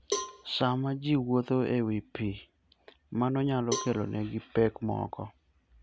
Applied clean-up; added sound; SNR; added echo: none; Cowbell; 10 dB; none.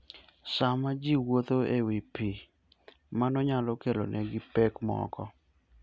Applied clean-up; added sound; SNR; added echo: none; none; none; none.